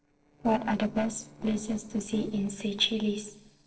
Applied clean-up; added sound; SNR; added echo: neural separator model SepFormer DNS4.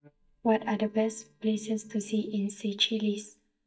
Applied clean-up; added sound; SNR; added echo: neural mask model DeepFilterNet 3.